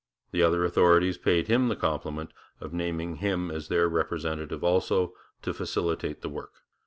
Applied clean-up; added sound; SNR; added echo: none; none; none; none.